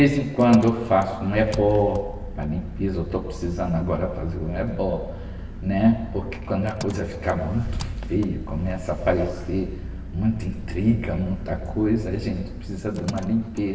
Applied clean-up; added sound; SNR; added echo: none; Engine; 10 dB; reverberation time 1.4 s.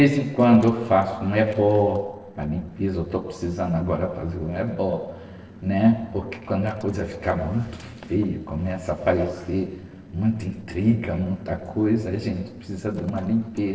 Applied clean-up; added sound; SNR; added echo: neural separator model SepFormer DNS4.